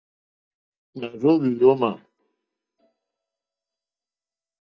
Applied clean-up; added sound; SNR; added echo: neural mask model DeepFilterNet 3.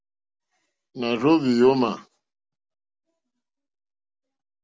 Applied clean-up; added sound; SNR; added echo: none; none; none; none.